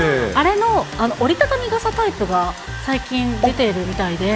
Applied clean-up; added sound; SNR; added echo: none; Domestic sounds, home sounds; 17 dB; none.